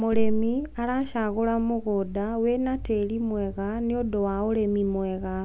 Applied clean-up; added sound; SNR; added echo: none; none; none; none.